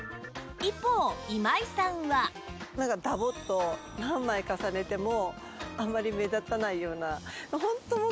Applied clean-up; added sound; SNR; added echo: none; none; none; none.